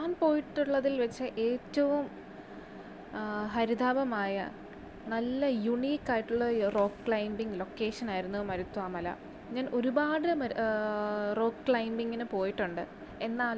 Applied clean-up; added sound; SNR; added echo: none; none; none; none.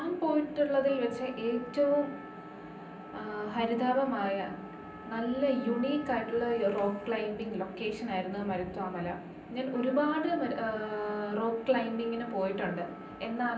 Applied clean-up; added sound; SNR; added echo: none; Trumpet; 19 dB; reverberation time 0.6 s.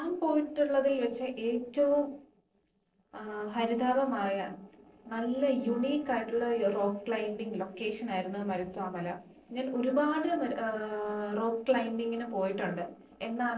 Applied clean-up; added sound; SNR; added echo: neural separator model SepFormer DNS4.